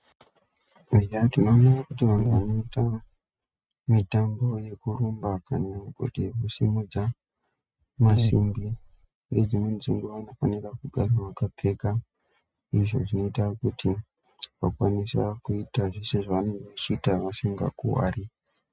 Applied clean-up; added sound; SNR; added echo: neural mask model RNNoise.